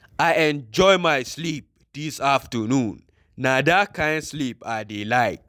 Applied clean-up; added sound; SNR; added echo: none; none; none; none.